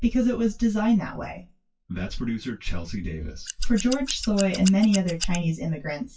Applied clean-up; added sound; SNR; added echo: classical method WPE with log-MMSE.